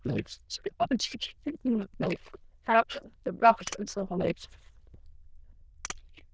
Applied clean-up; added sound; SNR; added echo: neural diffusion model UNIVERSE++.